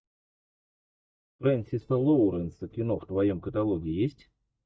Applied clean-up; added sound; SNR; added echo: neural mask model DeepFilterNet 3.